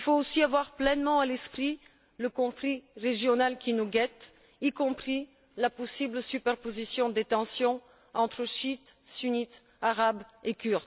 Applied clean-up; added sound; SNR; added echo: none; none; none; none.